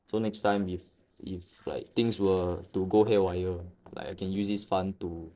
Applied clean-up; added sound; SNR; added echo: neural separator model SepFormer DNS4.